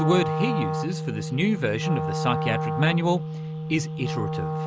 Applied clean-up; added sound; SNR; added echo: none; Wind instrument, woodwind instrument; 2 dB; none.